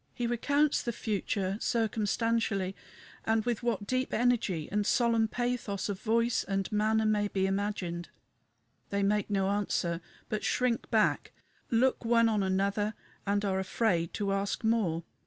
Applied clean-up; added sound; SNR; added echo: none; none; none; none.